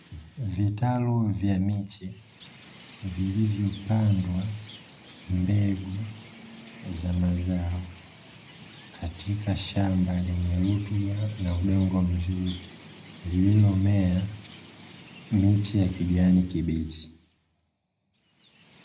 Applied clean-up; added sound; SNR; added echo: none; Chirp, tweet; 17 dB; reverberation time 0.4 s.